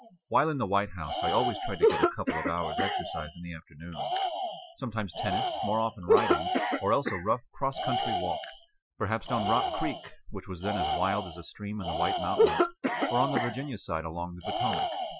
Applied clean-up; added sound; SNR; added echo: classical method Wiener filter.